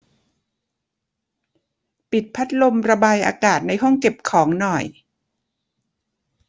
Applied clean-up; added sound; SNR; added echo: none; none; none; none.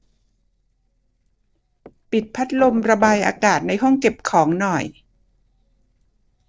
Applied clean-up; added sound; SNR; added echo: neural separator model SepFormer DNS4.